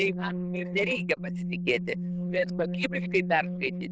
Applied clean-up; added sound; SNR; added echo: neural diffusion model UNIVERSE++.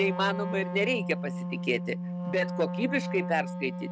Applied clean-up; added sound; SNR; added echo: neural mask model RNNoise.